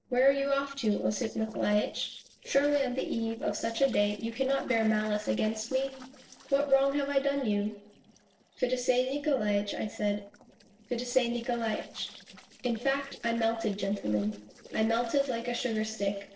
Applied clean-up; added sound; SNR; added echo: neural separator model SepFormer DNS4.